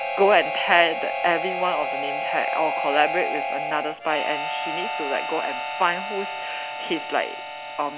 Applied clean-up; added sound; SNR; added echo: none; Harmonica; 3 dB; none.